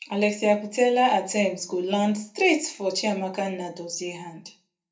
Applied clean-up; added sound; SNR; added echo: none; none; none; reverberation time 0.3 s.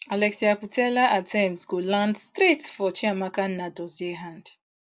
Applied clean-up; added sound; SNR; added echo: none; none; none; none.